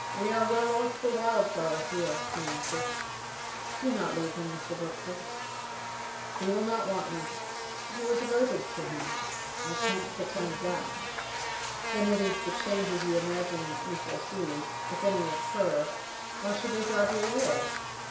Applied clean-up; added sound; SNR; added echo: none; Buzz; 3 dB; reverberation time 0.6 s.